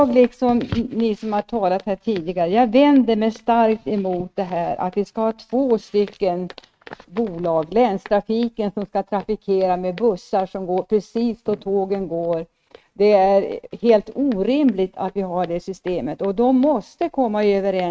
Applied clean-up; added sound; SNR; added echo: neural mask model RNNoise.